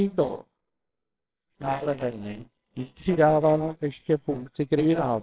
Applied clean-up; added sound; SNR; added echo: neural separator model SepFormer WHAMR!.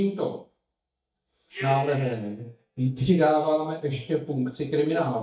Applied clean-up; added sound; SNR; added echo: neural mask model DeepFilterNet 3.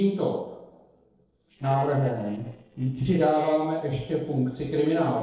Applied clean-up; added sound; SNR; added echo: neural separator model SepFormer DNS4.